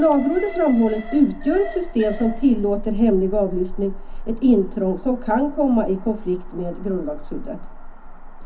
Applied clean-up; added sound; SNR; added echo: none; Alarm; 9 dB; reverberation time 0.4 s.